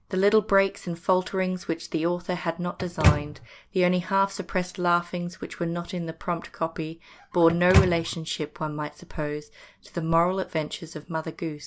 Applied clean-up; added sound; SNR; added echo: none; Microwave oven; -2 dB; none.